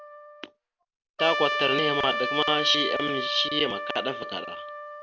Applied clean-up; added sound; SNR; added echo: none; Trumpet; 3 dB; none.